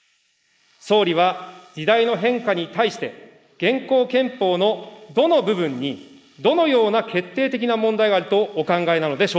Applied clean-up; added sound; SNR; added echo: neural mask model Resemble Enhance denoiser.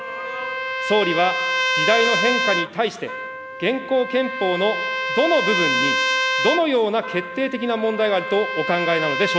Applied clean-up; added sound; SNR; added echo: none; Trumpet; 2 dB; none.